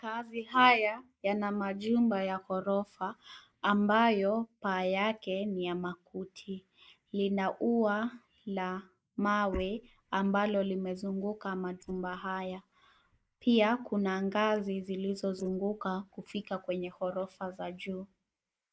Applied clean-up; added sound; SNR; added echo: neural mask model Resemble Enhance denoiser.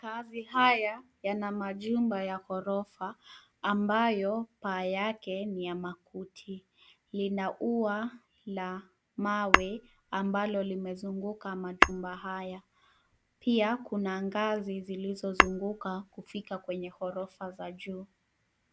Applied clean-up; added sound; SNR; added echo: none; Tap / Hammer; 0 dB; none.